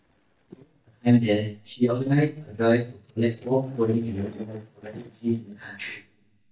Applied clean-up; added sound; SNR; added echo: neural mask model DeepFilterNet 3.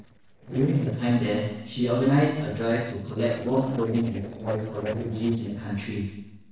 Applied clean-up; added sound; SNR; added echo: neural separator model SepFormer DNS4.